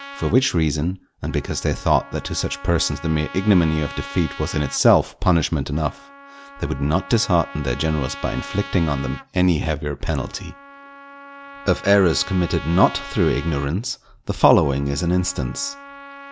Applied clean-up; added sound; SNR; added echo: none; Trumpet; 17 dB; none.